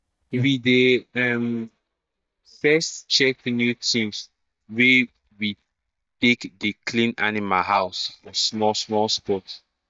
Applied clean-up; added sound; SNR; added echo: neural mask model DeepFilterNet 3.